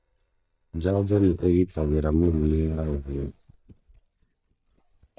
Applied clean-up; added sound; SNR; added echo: neural mask model DeepFilterNet 3.